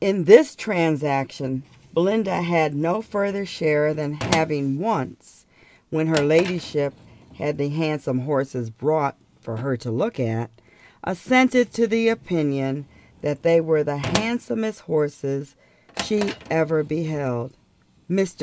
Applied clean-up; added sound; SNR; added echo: none; Drawer open or close; 15 dB; none.